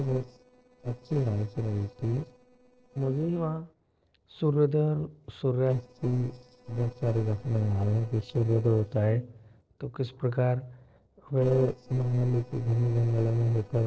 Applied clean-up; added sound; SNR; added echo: neural separator model SepFormer DNS4.